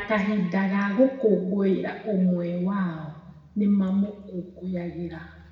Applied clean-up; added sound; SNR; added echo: none; none; none; reverberation time 1.2 s.